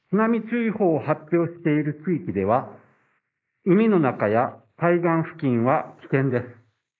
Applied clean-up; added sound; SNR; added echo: neural mask model Resemble Enhance denoiser.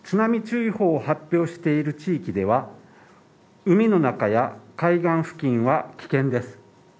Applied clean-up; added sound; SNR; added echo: none; none; none; none.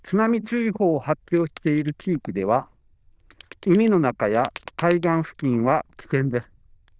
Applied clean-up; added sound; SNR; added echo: neural diffusion model UNIVERSE++.